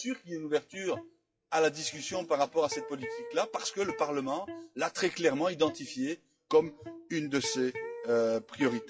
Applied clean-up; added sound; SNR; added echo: classical method WPE with log-MMSE.